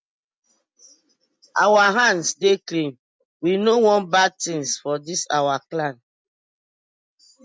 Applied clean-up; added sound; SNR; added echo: none; none; none; none.